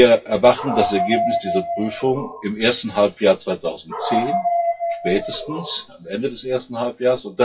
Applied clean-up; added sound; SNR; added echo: classical method WPE with log-MMSE.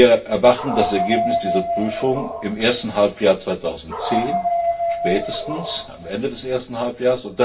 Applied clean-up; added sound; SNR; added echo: none; Dog; 4 dB; reverberation time 0.2 s.